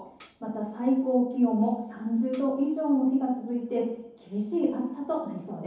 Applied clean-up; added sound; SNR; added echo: none; Tambourine; 14 dB; reverberation time 0.9 s.